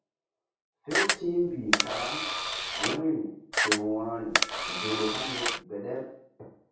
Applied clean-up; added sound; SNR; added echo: none; Camera; -4 dB; reverberation time 0.6 s.